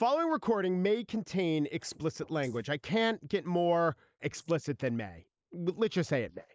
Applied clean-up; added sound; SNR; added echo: neural mask model Resemble Enhance denoiser.